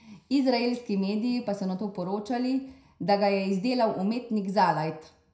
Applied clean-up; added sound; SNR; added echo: none; none; none; reverberation time 0.5 s.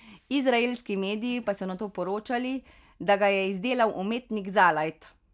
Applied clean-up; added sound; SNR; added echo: none; none; none; none.